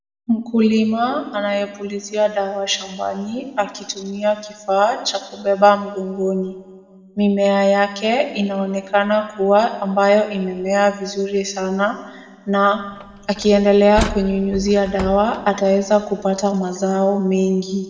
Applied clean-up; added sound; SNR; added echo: none; Slam; 12 dB; reverberation time 1.7 s.